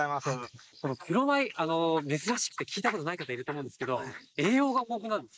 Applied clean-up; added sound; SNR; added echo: neural mask model Resemble Enhance denoiser.